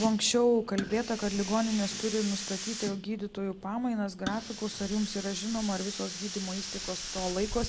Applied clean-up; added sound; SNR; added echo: none; Hiss; 9 dB; none.